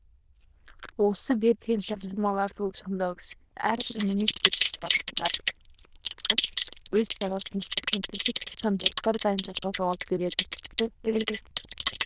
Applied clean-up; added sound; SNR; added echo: neural diffusion model UNIVERSE++.